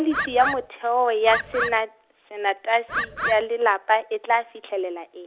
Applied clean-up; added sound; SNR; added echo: none; Bird; 4 dB; none.